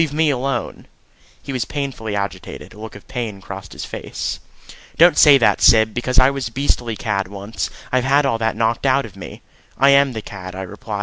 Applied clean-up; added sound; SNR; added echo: none; none; none; none.